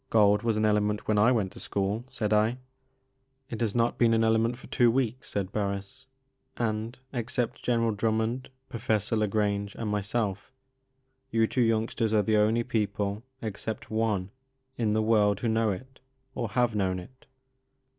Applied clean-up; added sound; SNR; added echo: none; none; none; none.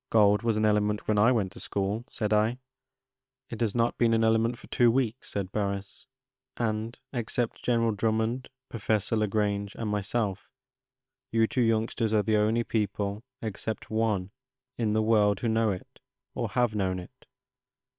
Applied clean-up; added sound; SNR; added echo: neural separator model SepFormer WHAM!.